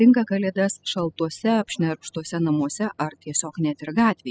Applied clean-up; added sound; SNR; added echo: classical method spectral subtraction.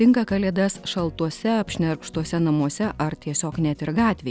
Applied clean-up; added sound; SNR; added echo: none; none; none; none.